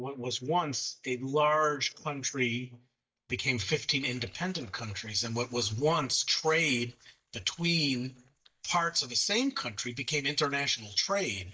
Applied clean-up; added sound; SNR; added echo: neural mask model DeepFilterNet 3.